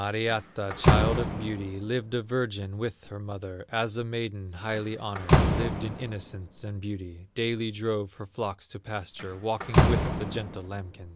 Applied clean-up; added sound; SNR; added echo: none; Slam; -2 dB; none.